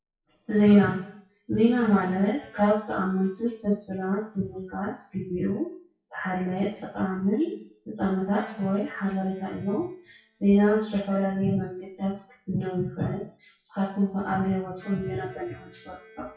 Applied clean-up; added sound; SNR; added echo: classical method WPE with log-MMSE.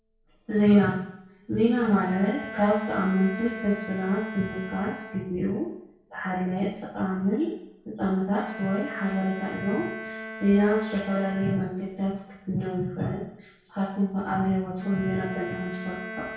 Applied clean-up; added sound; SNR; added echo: none; Bowed string instrument; 14 dB; reverberation time 0.6 s.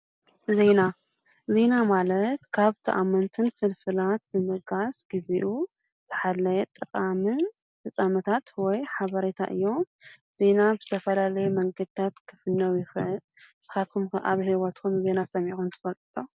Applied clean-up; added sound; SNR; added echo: none; none; none; none.